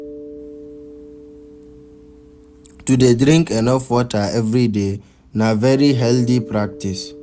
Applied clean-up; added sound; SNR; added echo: none; Mallet percussion; 19 dB; none.